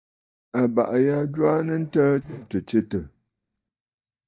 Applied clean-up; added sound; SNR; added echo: neural mask model DeepFilterNet 3.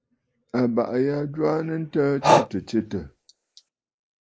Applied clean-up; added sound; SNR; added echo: neural mask model Resemble Enhance denoiser.